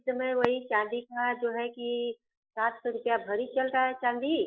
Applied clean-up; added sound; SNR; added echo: classical method Wiener filter.